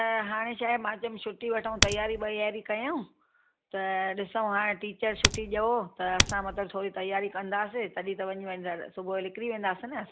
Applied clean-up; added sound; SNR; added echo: none; Typing; -3 dB; none.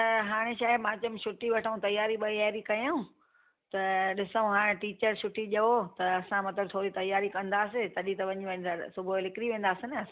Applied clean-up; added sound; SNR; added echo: none; none; none; none.